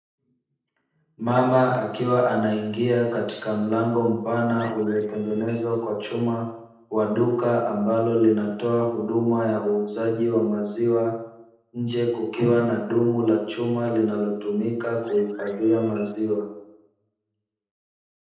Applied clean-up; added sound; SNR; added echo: neural separator model SepFormer DNS4.